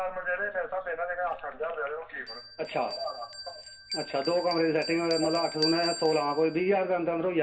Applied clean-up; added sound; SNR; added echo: none; Bell; 11 dB; reverberation time 1.6 s.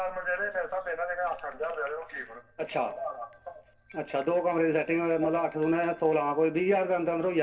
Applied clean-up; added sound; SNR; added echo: neural separator model SepFormer DNS4.